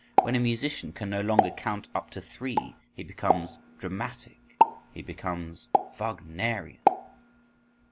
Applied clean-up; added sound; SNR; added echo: none; Explosion; -3 dB; none.